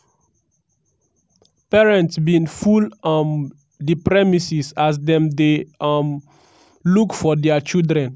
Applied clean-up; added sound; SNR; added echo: none; none; none; none.